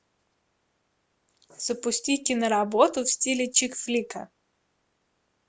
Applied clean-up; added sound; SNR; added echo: none; none; none; none.